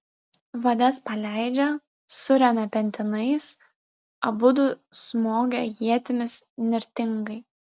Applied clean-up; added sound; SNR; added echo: none; none; none; none.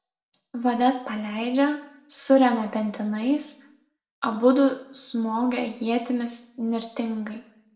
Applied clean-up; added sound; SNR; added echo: none; none; none; reverberation time 0.6 s.